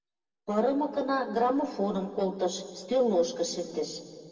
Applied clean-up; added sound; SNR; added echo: none; none; none; reverberation time 2.1 s.